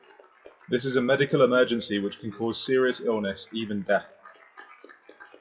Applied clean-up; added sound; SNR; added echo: classical method WPE with log-MMSE.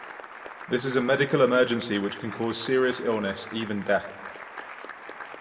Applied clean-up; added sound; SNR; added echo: none; Applause; 14 dB; reverberation time 0.7 s.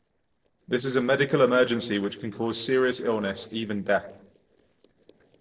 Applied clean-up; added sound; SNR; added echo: neural separator model SepFormer DNS4.